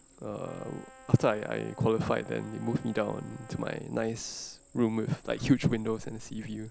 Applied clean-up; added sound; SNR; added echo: none; Cricket + Brass instrument; 19 dB; none.